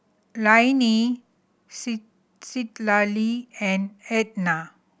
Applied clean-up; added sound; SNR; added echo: none; none; none; none.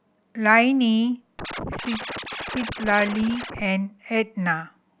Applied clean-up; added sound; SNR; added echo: none; Scratching (performance technique); 8 dB; none.